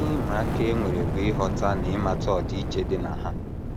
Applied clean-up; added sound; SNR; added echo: none; Fire; -2 dB; none.